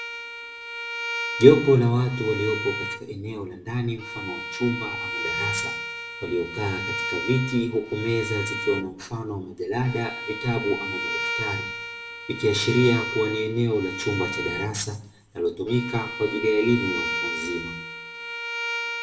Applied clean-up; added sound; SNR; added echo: none; Bowed string instrument; 6 dB; reverberation time 0.5 s.